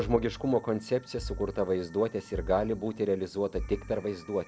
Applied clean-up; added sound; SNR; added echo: none; none; none; none.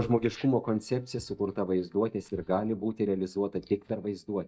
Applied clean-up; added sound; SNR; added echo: neural mask model DeepFilterNet 3.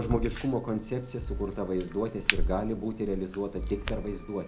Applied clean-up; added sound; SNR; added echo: none; Crack; 4 dB; reverberation time 0.3 s.